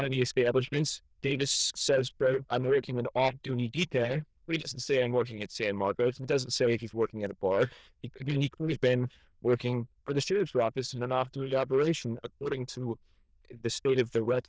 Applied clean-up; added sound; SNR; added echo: neural diffusion model UNIVERSE++.